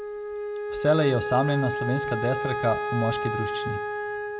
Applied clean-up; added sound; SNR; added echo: none; Wind instrument, woodwind instrument; 3 dB; reverberation time 0.3 s.